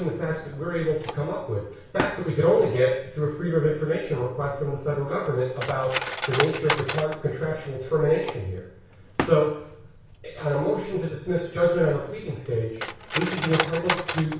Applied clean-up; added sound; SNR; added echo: none; Cutlery, silverware; 9 dB; reverberation time 0.6 s.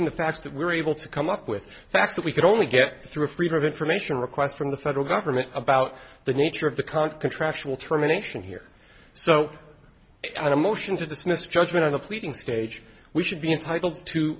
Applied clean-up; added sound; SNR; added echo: none; none; none; none.